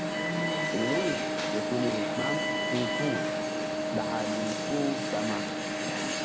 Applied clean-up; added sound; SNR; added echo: none; Alarm + Wind instrument, woodwind instrument; -4 dB; none.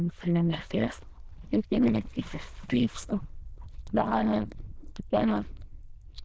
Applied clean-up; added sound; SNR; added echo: neural diffusion model UNIVERSE++.